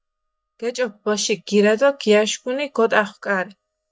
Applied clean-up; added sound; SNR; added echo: neural mask model DeepFilterNet 3.